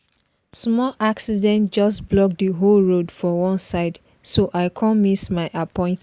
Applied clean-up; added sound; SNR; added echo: none; none; none; none.